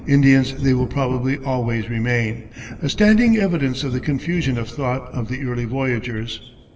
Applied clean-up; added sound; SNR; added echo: none; Thunder; 16 dB; reverberation time 1.7 s.